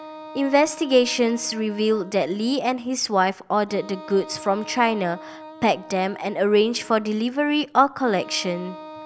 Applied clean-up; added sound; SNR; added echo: none; Wind instrument, woodwind instrument; 18 dB; none.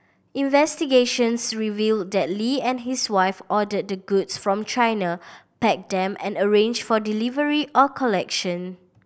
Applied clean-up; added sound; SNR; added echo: none; none; none; none.